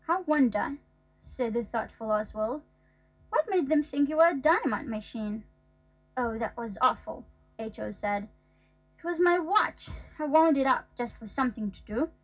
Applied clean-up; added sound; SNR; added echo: none; none; none; reverberation time 0.4 s.